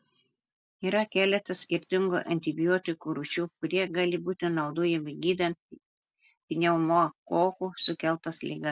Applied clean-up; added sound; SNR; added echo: none; none; none; none.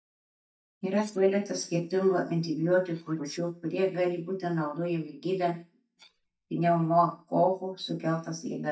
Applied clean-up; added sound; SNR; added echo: neural mask model DeepFilterNet 3.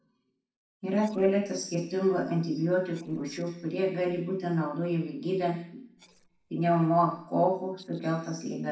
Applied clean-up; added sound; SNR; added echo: neural separator model SepFormer DNS4.